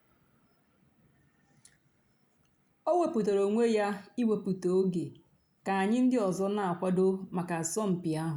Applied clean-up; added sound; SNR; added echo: none; none; none; none.